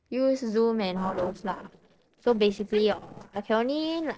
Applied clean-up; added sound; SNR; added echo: neural separator model SepFormer DNS4.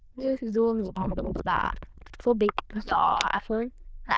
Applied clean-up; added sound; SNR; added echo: neural diffusion model UNIVERSE++.